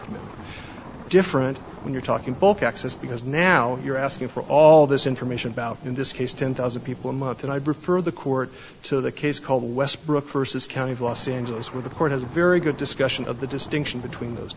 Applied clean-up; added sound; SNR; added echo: none; Thunder; 18 dB; none.